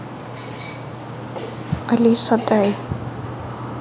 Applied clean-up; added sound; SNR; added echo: none; none; none; none.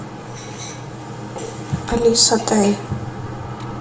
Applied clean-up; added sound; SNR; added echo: none; Slam; 20 dB; reverberation time 0.6 s.